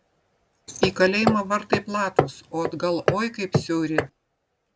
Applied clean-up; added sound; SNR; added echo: none; Hammer; 1 dB; none.